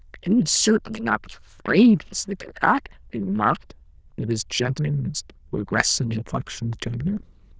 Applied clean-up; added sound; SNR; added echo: neural diffusion model UNIVERSE++.